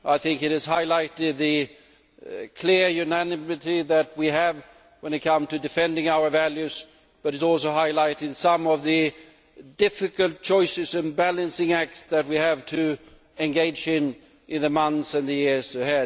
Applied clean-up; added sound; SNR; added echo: none; none; none; none.